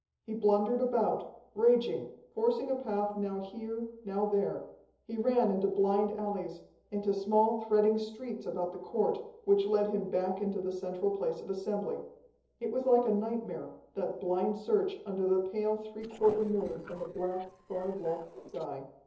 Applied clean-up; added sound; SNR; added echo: neural separator model SepFormer DNS4.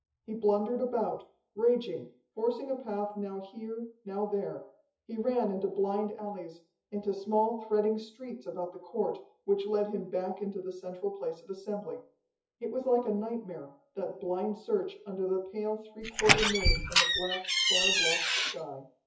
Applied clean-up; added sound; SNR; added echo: classical method WPE with log-MMSE.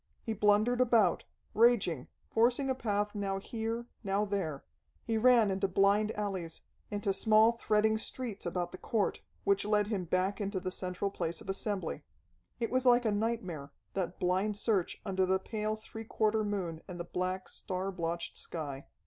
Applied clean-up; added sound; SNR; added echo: none; none; none; none.